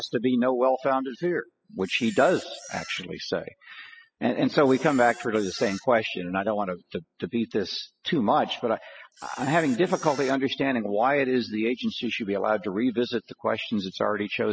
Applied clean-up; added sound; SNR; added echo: classical method spectral subtraction.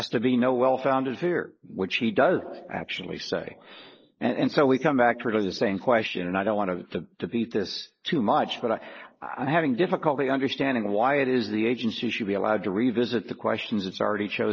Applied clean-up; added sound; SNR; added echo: neural mask model Resemble Enhance denoiser.